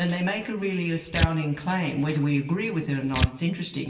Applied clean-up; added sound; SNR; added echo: none; Tearing; 6 dB; reverberation time 0.9 s.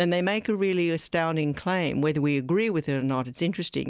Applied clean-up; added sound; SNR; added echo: none; none; none; none.